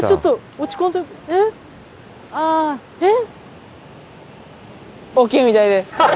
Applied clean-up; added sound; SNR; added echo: none; none; none; none.